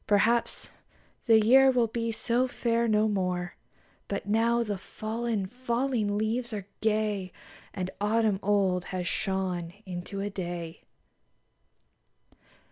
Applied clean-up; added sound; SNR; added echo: none; none; none; none.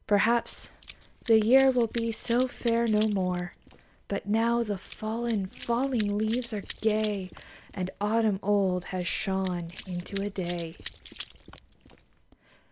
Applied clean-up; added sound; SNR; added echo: none; Run; 19 dB; none.